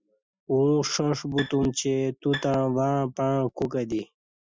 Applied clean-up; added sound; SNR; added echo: classical method Wiener filter.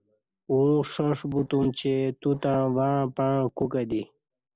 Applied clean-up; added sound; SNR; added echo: neural separator model SepFormer DNS4.